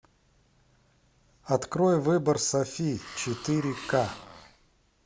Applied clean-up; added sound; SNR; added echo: none; Hiss; 16 dB; none.